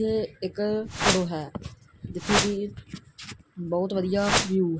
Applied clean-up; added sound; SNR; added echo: none; Whoosh, swoosh, swish; -2 dB; none.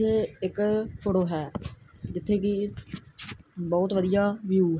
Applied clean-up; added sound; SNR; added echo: none; none; none; none.